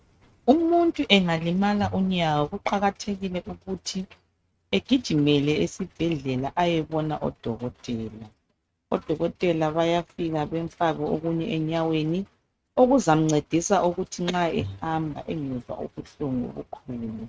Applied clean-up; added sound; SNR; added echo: neural mask model RNNoise.